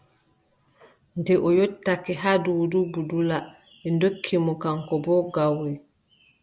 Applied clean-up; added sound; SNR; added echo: none; none; none; none.